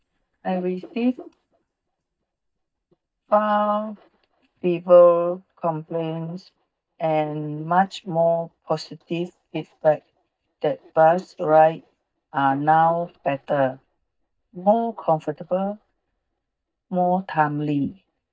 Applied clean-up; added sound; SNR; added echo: neural mask model DeepFilterNet 3.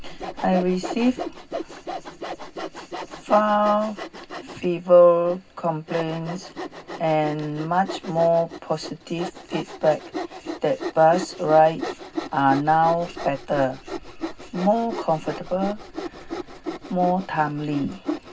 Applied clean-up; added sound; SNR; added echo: none; Sawing; 11 dB; reverberation time 0.4 s.